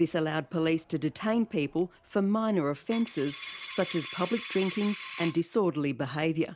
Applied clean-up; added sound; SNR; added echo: none; Coin (dropping); 12 dB; none.